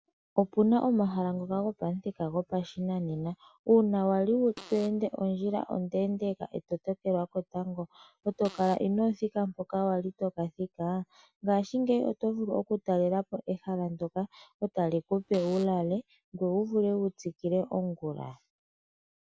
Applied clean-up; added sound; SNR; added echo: none; Fart; 20 dB; none.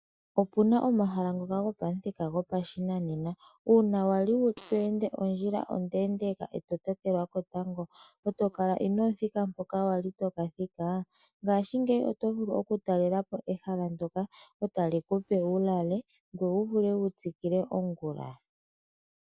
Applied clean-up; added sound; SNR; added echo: neural mask model DeepFilterNet 3.